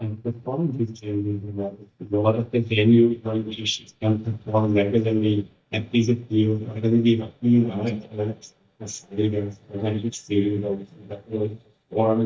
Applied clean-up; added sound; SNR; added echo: neural mask model DeepFilterNet 3.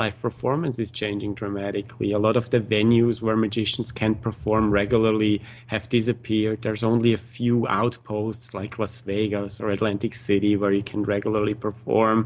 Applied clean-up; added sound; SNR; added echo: none; none; none; none.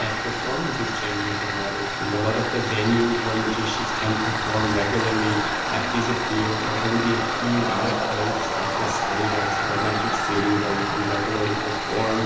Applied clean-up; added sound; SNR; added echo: none; Tools; 0 dB; reverberation time 0.9 s.